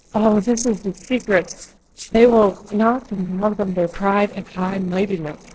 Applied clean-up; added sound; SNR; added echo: neural separator model SepFormer DNS4.